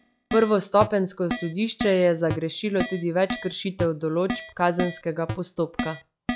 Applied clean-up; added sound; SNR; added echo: classical method log-MMSE.